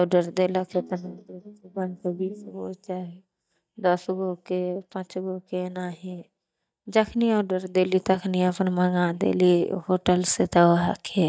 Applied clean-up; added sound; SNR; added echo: neural mask model DeepFilterNet 3.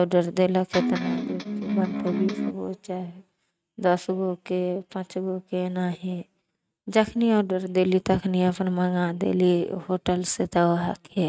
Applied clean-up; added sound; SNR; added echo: neural mask model RNNoise.